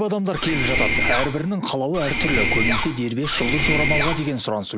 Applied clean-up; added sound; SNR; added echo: none; Mechanisms; -2 dB; none.